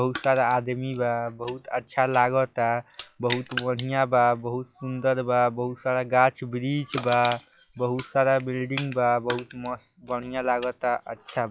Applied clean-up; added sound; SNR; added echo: classical method log-MMSE.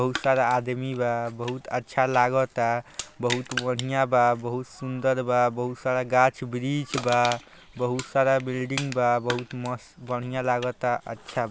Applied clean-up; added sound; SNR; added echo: none; Crushing; 15 dB; none.